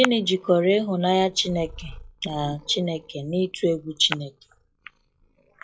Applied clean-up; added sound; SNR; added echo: classical method log-MMSE.